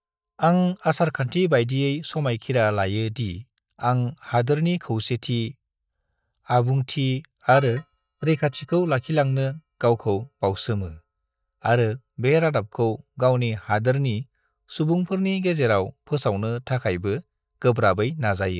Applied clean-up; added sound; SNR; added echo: neural mask model DeepFilterNet 3.